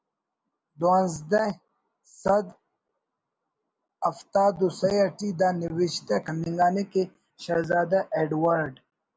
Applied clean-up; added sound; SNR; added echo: none; none; none; none.